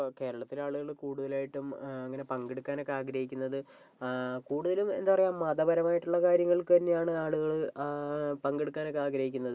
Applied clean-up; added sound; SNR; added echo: none; none; none; none.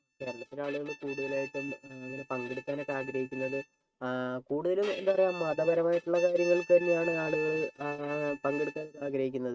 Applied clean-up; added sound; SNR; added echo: neural mask model RNNoise.